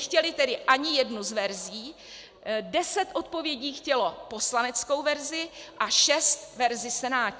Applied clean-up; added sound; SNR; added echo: none; none; none; none.